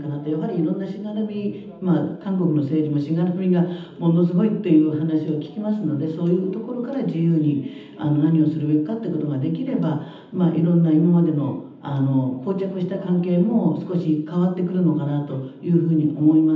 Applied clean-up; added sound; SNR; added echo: none; none; none; reverberation time 0.8 s.